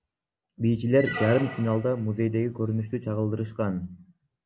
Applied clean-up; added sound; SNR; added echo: none; Squeak; 11 dB; none.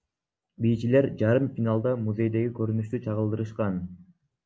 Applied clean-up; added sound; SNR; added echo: none; none; none; none.